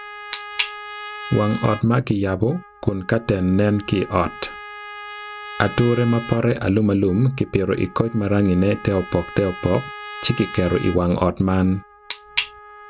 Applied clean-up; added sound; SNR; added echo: none; Trumpet; 16 dB; none.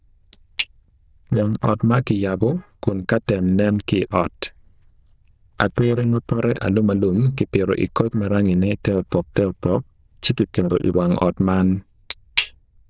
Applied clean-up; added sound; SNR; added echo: neural diffusion model UNIVERSE++.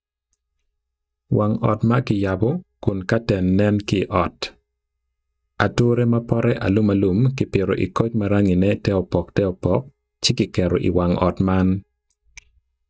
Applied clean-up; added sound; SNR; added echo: neural mask model DeepFilterNet 3.